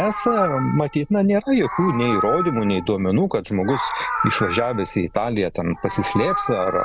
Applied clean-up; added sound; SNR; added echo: none; Meow; 7 dB; none.